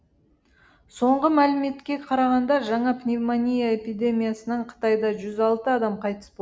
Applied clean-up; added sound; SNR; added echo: none; none; none; none.